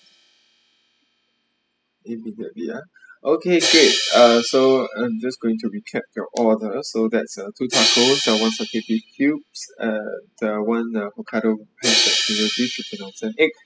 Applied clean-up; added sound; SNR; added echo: classical method spectral subtraction.